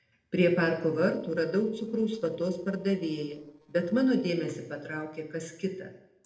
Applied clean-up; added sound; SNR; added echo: neural separator model SepFormer DNS4.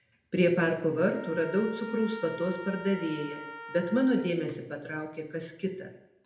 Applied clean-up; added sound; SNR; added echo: none; Trumpet; 16 dB; reverberation time 0.8 s.